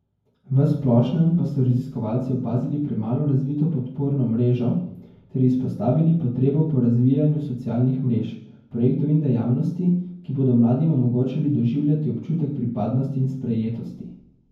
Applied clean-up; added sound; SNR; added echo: none; none; none; reverberation time 0.9 s.